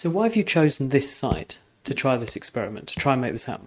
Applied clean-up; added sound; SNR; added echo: neural mask model RNNoise.